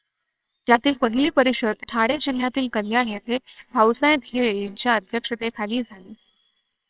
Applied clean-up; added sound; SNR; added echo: neural separator model SepFormer WHAMR!.